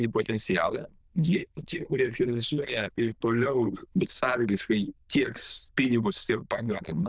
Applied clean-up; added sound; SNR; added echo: neural diffusion model UNIVERSE++.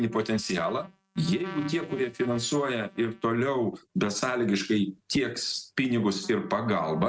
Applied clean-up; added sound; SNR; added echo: neural mask model RNNoise.